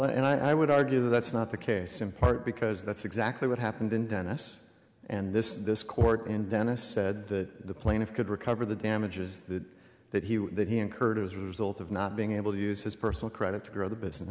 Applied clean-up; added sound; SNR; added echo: none; none; none; none.